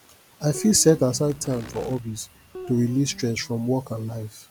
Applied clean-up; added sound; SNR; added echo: none; Guitar + Insect; 18 dB; none.